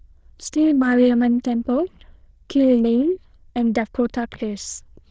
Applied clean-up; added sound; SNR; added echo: neural diffusion model UNIVERSE++.